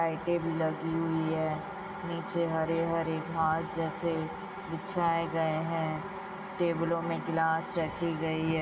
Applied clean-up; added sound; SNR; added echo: none; none; none; reverberation time 2.8 s.